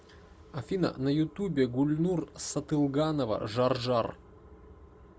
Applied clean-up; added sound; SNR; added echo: none; none; none; none.